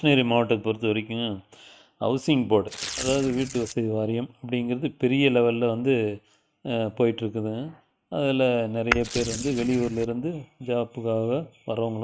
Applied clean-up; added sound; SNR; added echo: neural mask model RNNoise.